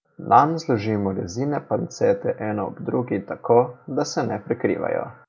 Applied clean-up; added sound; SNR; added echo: none; none; none; none.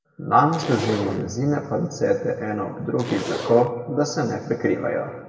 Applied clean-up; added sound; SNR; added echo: none; Zipper (clothing); 12 dB; reverberation time 1.5 s.